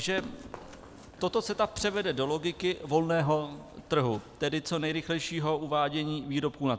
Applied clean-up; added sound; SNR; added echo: none; Run; 19 dB; none.